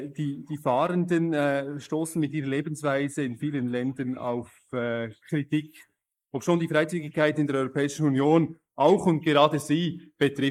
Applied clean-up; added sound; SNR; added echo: neural mask model Resemble Enhance denoiser.